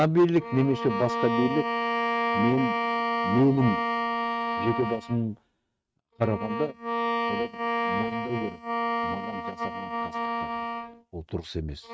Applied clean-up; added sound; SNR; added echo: neural mask model RNNoise.